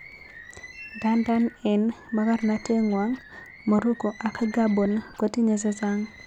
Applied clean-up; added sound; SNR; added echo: none; Scratching (performance technique) + Bird; 20 dB; none.